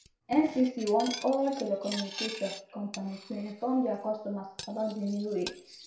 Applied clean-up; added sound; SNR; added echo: none; Cutlery, silverware; 13 dB; reverberation time 0.6 s.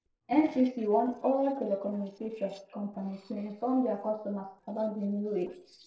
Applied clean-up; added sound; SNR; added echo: neural separator model SepFormer DNS4.